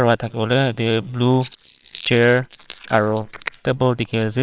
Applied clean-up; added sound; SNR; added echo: neural separator model SepFormer WHAMR!.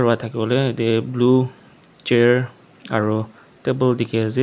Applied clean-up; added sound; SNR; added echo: none; none; none; none.